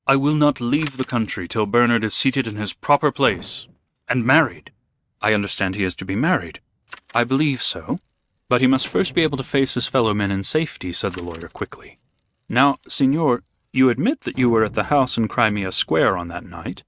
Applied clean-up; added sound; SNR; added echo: neural mask model RNNoise.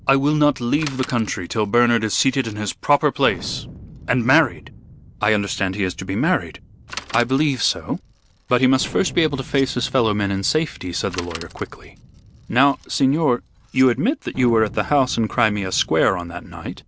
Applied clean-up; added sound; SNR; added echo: none; Thunder + Bicycle; 18 dB; none.